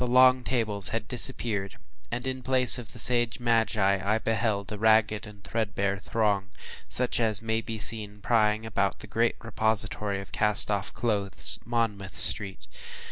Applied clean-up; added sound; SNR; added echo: none; none; none; none.